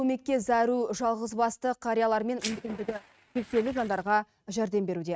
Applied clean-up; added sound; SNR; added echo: neural mask model RNNoise.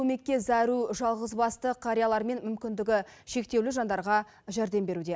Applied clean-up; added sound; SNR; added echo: none; none; none; none.